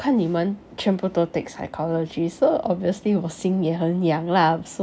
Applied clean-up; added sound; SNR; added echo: none; none; none; none.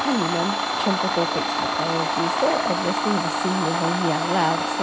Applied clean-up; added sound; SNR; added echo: none; Domestic sounds, home sounds; -1 dB; none.